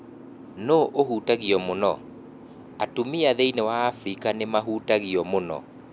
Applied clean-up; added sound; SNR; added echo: none; Boat, Water vehicle; 19 dB; none.